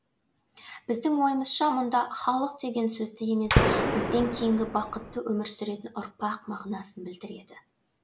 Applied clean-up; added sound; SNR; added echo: none; Gunshot, gunfire; -2 dB; none.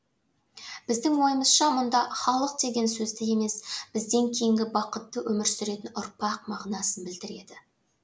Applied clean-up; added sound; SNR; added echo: none; none; none; none.